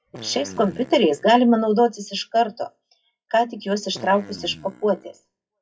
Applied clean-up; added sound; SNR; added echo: classical method WPE with log-MMSE.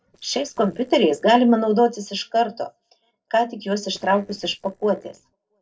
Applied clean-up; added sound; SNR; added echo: neural separator model SepFormer DNS4.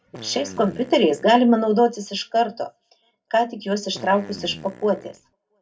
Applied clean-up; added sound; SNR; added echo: none; Fart; 19 dB; reverberation time 0.2 s.